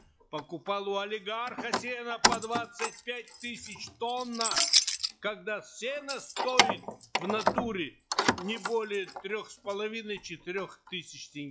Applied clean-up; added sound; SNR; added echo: classical method log-MMSE.